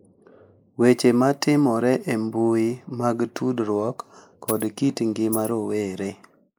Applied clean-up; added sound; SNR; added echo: neural mask model Resemble Enhance denoiser.